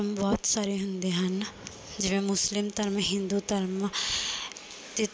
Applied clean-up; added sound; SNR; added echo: none; none; none; none.